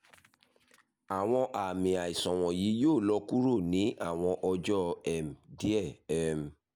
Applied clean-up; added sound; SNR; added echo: none; none; none; none.